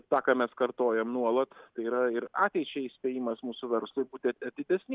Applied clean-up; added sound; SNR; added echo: none; none; none; none.